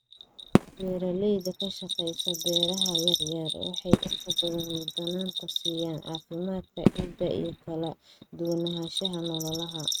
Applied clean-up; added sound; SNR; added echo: neural mask model RNNoise.